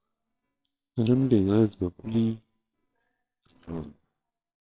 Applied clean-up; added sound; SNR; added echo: neural separator model SepFormer WHAMR!.